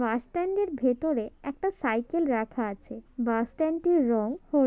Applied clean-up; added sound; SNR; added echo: none; none; none; none.